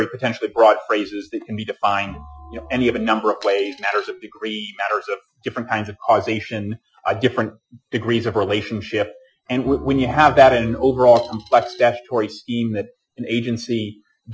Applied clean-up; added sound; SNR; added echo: classical method Wiener filter.